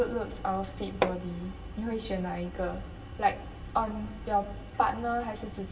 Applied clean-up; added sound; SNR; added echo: none; Hammer; 3 dB; reverberation time 0.8 s.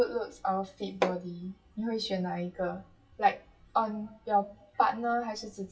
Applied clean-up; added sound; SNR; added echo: classical method WPE with log-MMSE.